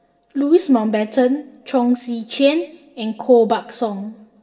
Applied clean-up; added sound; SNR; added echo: none; none; none; reverberation time 1.4 s.